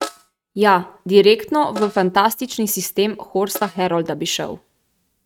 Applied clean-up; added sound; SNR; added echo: neural mask model RNNoise.